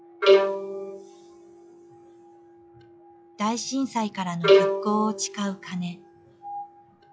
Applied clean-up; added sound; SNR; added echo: classical method log-MMSE.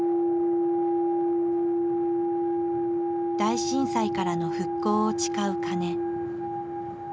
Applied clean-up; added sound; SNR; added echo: none; none; none; none.